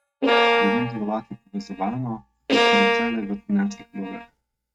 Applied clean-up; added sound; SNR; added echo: neural mask model RNNoise.